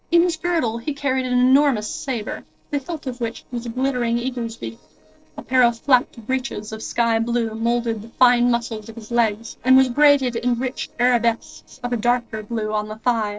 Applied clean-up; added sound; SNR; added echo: neural separator model SepFormer DNS4.